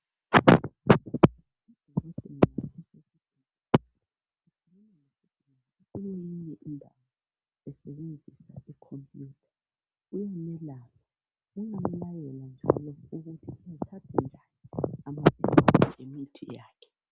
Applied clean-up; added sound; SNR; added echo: none; none; none; none.